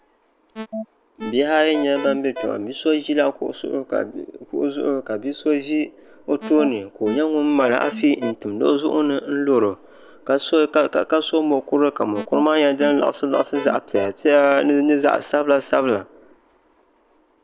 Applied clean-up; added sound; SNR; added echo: none; Alarm; 12 dB; none.